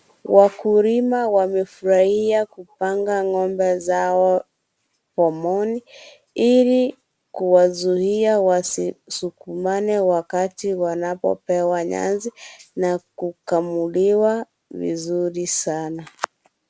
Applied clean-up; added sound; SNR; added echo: none; none; none; none.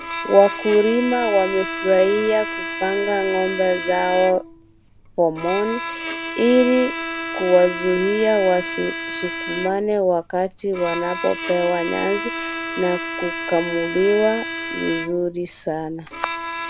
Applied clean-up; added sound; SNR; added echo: none; Bowed string instrument; 8 dB; none.